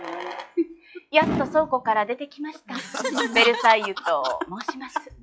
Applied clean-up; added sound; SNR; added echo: classical method log-MMSE.